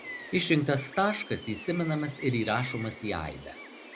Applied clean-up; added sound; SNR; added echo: none; Gull, seagull; 14 dB; none.